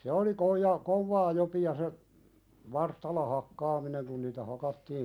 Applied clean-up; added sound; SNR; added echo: none; none; none; none.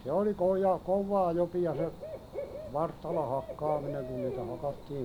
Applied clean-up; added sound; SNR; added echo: none; Cricket / Bird; 10 dB; none.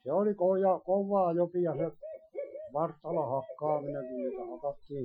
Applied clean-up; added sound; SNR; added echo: classical method Wiener filter.